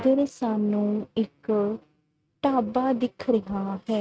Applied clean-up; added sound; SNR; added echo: neural mask model RNNoise.